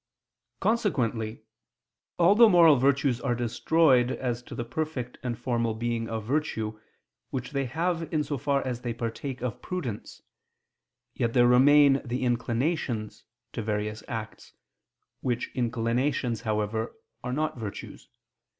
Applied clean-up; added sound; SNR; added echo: none; none; none; none.